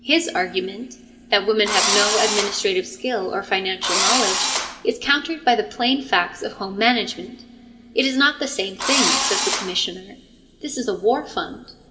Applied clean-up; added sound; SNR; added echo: none; Engine / Drill; -1 dB; reverberation time 2.8 s.